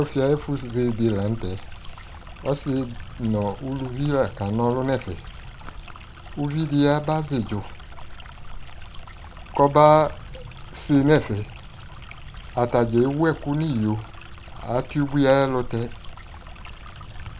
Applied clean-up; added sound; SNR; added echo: none; Stream; 13 dB; none.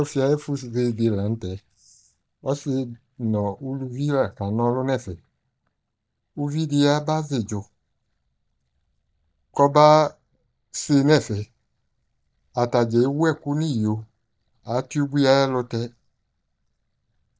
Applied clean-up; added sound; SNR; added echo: neural mask model DeepFilterNet 3.